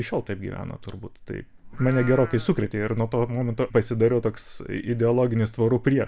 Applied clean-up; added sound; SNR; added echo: none; Livestock, farm animals, working animals; 15 dB; none.